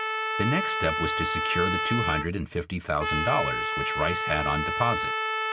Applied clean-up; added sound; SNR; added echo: none; Trumpet; 0 dB; none.